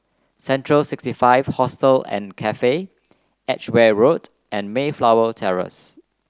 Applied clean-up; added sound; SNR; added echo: none; none; none; none.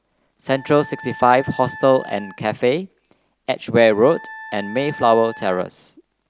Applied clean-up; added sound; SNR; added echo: none; Wind instrument, woodwind instrument; 17 dB; none.